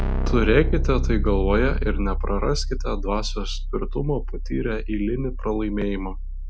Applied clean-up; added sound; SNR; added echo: none; Keyboard (musical); -1 dB; none.